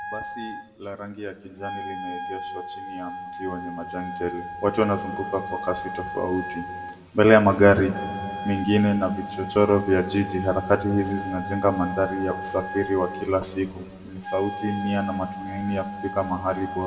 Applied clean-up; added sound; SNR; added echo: none; Wind instrument, woodwind instrument; 10 dB; reverberation time 1.6 s.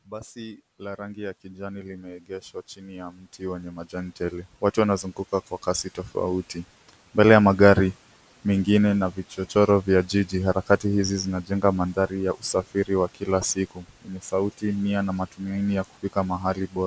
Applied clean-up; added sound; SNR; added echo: none; none; none; none.